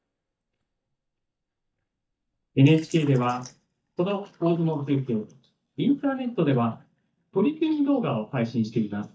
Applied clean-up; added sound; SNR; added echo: neural mask model DeepFilterNet 3.